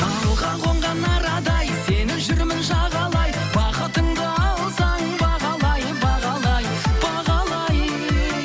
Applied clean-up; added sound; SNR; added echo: none; none; none; none.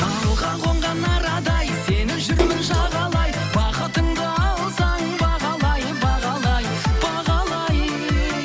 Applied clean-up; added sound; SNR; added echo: none; Splash, splatter; 10 dB; none.